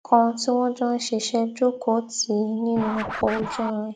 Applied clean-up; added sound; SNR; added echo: neural mask model RNNoise.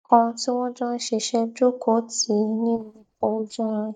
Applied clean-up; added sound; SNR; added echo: neural mask model DeepFilterNet 3.